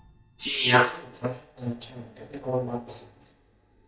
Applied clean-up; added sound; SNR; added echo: neural mask model DeepFilterNet 3.